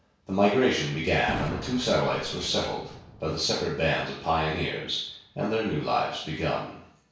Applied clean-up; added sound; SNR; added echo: none; Boom; 16 dB; reverberation time 0.6 s.